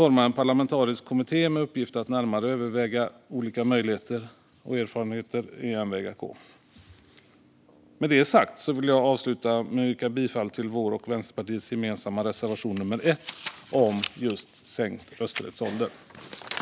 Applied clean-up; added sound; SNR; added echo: none; none; none; none.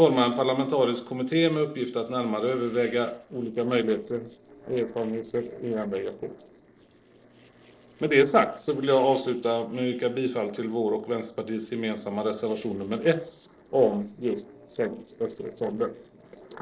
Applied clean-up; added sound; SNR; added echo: neural separator model SepFormer DNS4.